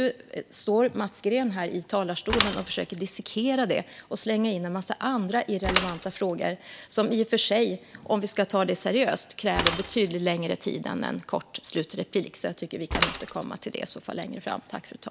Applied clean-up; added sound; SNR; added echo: none; Mechanisms / Bicycle; 9 dB; none.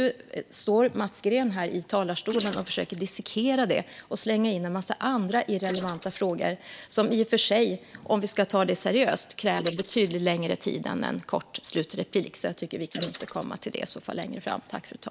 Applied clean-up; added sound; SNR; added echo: neural mask model Resemble Enhance denoiser.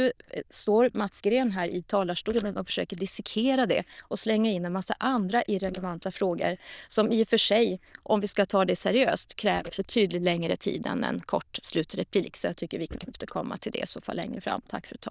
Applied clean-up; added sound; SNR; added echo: neural diffusion model UNIVERSE++.